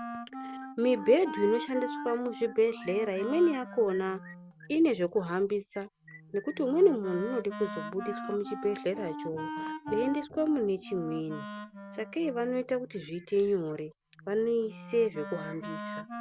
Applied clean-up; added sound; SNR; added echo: none; Wind instrument, woodwind instrument; 11 dB; none.